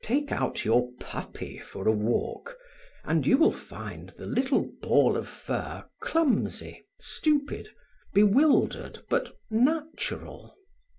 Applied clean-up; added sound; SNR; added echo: none; none; none; none.